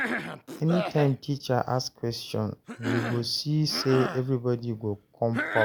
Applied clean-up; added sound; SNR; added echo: none; Cough; 7 dB; none.